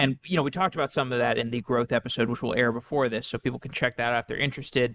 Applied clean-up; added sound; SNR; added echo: neural mask model Resemble Enhance denoiser.